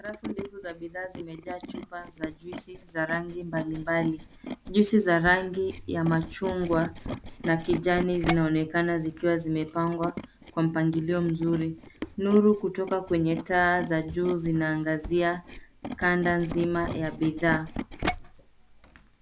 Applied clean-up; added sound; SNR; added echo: none; Tools; 11 dB; none.